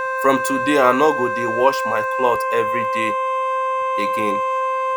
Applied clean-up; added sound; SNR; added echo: none; Wind instrument, woodwind instrument; 0 dB; none.